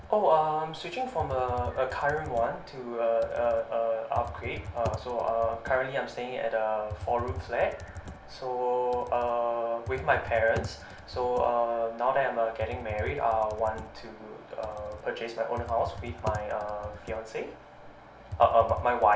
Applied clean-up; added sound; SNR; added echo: none; Computer keyboard; 13 dB; reverberation time 0.7 s.